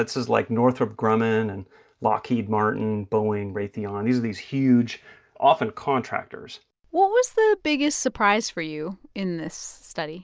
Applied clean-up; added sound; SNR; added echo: none; none; none; none.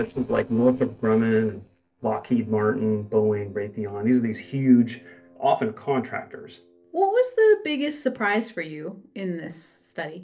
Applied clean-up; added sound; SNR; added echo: neural separator model SepFormer DNS4.